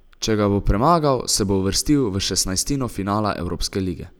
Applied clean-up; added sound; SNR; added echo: none; none; none; none.